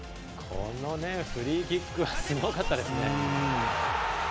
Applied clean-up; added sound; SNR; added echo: none; Walk, footsteps; 12 dB; none.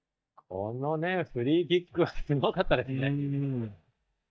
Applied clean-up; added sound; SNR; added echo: neural mask model DeepFilterNet 3.